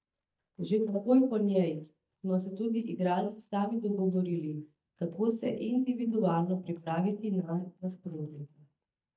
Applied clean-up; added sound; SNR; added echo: neural mask model DeepFilterNet 3.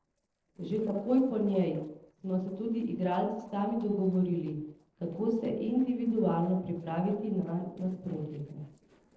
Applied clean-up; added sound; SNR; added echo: neural separator model SepFormer DNS4.